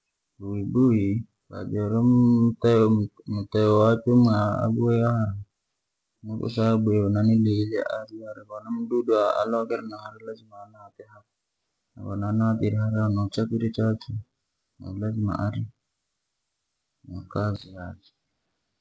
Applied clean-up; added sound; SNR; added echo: none; none; none; none.